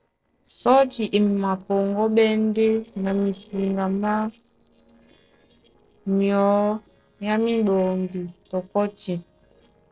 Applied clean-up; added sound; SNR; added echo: neural separator model SepFormer DNS4.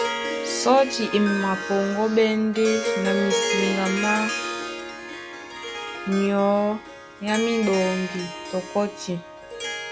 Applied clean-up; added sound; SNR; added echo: none; Harp; 5 dB; none.